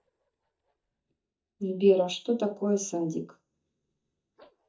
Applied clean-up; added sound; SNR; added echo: neural mask model DeepFilterNet 3.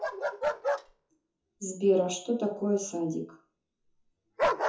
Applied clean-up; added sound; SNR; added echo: classical method WPE with log-MMSE.